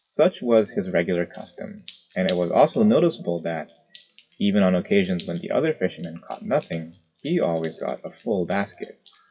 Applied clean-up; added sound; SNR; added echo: classical method WPE with log-MMSE.